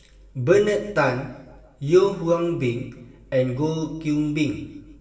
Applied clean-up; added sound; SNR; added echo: none; none; none; reverberation time 1.0 s.